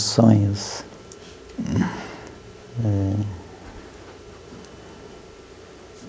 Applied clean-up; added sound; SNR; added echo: none; none; none; none.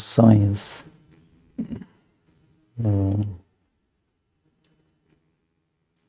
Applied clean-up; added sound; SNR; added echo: neural mask model RNNoise.